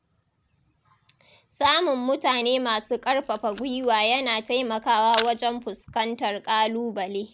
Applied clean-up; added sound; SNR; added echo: none; Camera; 14 dB; none.